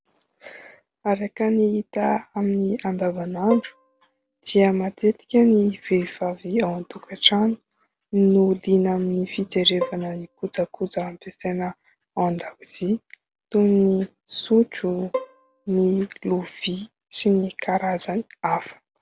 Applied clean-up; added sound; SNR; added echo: none; Bowed string instrument; 13 dB; none.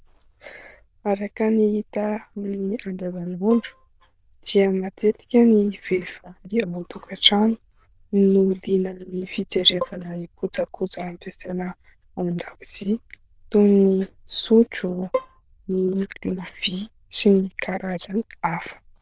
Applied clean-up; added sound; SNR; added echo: neural diffusion model UNIVERSE++.